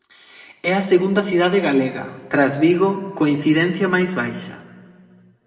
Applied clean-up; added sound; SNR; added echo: none; none; none; reverberation time 1.8 s.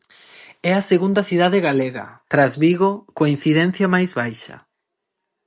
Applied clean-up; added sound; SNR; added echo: none; none; none; none.